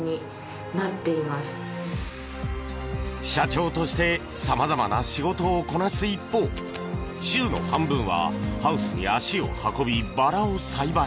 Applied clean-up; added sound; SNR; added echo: none; Coin (dropping); 19 dB; none.